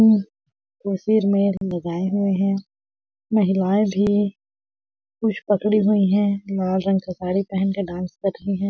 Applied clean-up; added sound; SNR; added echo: none; none; none; none.